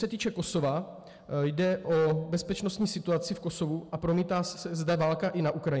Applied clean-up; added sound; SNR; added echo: none; none; none; none.